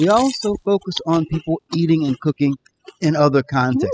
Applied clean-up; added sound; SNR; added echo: classical method spectral subtraction.